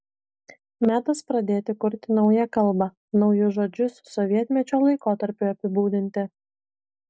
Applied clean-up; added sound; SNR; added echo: none; none; none; none.